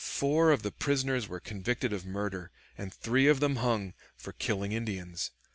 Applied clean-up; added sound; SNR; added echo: none; none; none; none.